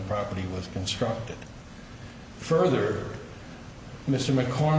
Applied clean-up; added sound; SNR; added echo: none; none; none; none.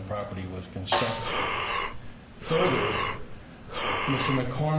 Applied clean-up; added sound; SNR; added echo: none; Breathing + Snare drum; -2 dB; none.